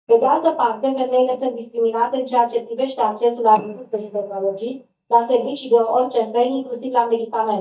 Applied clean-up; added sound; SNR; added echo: neural mask model DeepFilterNet 3.